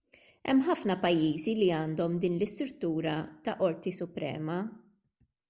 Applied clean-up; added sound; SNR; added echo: none; none; none; none.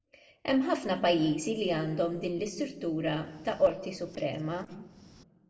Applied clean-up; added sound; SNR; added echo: neural separator model SepFormer DNS4.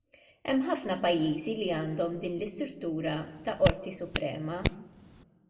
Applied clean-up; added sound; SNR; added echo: none; Hands; 2 dB; reverberation time 1.0 s.